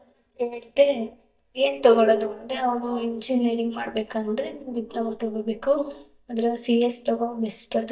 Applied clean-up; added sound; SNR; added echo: neural mask model DeepFilterNet 3.